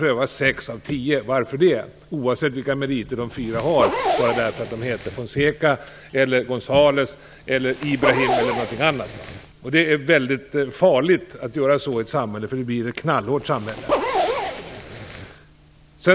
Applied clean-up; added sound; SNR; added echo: none; Zipper (clothing); 4 dB; none.